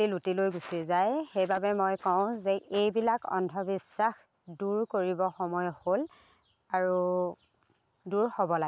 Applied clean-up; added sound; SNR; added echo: none; none; none; none.